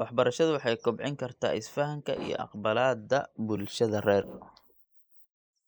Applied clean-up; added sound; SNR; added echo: neural mask model Resemble Enhance denoiser.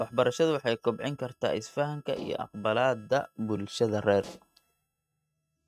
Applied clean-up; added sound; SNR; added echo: neural mask model RNNoise.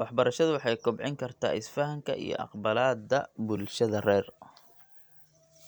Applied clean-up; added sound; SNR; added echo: none; none; none; none.